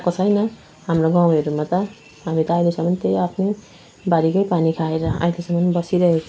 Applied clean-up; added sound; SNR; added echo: none; none; none; none.